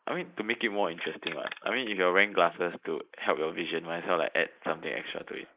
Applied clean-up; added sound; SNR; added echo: neural mask model Resemble Enhance denoiser.